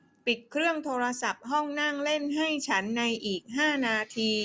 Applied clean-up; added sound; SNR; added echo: none; none; none; none.